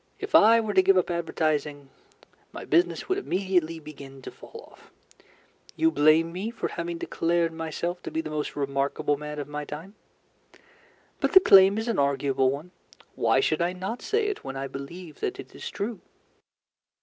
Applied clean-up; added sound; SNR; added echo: none; none; none; none.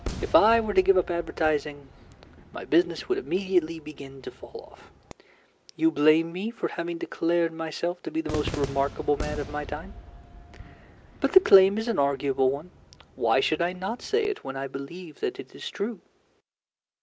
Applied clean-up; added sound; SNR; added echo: none; Cheering / Fireworks; 15 dB; none.